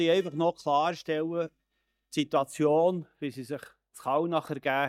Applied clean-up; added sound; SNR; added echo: neural mask model DeepFilterNet 3.